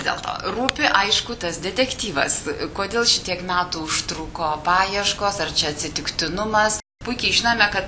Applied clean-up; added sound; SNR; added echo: none; none; none; none.